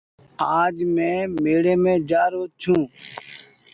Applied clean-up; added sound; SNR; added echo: none; none; none; none.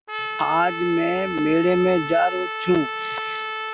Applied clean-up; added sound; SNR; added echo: none; Trumpet; 7 dB; none.